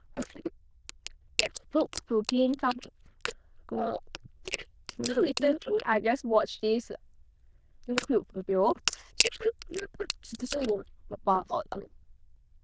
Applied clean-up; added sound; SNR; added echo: neural diffusion model UNIVERSE++.